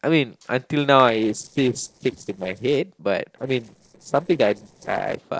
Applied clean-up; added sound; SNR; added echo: neural separator model SepFormer DNS4.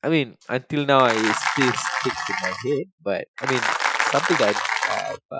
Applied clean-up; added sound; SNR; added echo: classical method Wiener filter.